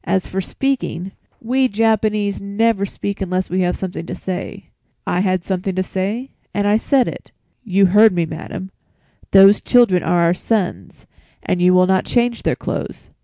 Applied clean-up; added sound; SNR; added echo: none; none; none; none.